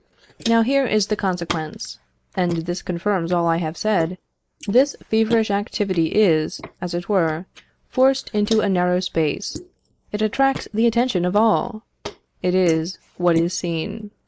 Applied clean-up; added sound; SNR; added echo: neural mask model Resemble Enhance denoiser.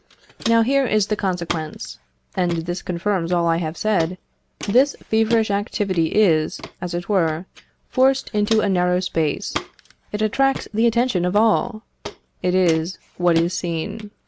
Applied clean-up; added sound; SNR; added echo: none; Walk, footsteps; 16 dB; none.